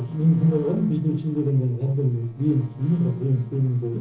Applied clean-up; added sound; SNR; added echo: neural separator model SepFormer DNS4.